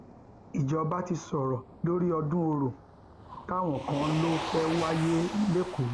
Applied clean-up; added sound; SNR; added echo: none; Motor vehicle (road); 11 dB; none.